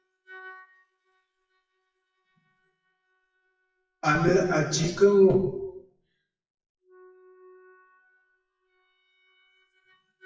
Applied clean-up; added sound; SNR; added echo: classical method WPE with log-MMSE.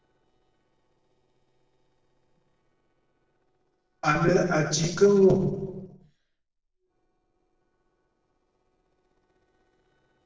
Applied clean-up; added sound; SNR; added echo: neural separator model SepFormer DNS4.